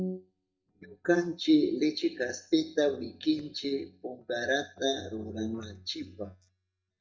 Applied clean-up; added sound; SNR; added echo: neural mask model DeepFilterNet 3.